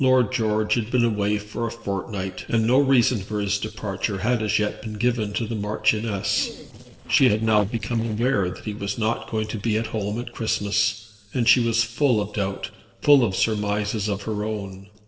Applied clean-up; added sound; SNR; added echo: neural separator model SepFormer DNS4.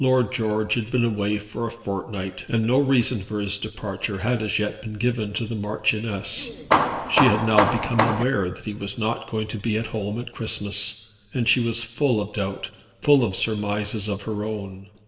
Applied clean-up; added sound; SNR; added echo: none; Hammer; -1 dB; reverberation time 1.9 s.